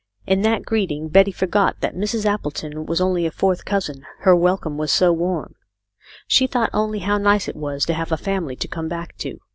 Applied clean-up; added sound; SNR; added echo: none; none; none; none.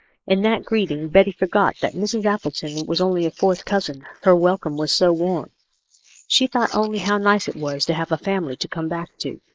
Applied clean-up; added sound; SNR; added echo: neural mask model Resemble Enhance denoiser.